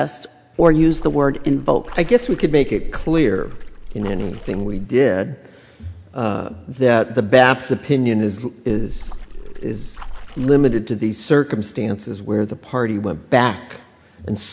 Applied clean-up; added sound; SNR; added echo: none; Splash, splatter; 8 dB; none.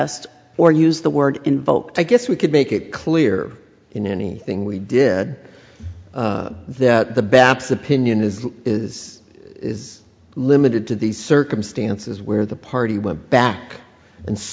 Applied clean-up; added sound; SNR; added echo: none; none; none; none.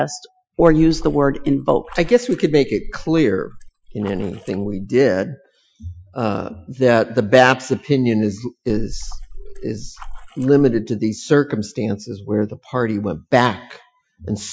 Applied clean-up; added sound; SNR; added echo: classical method Wiener filter.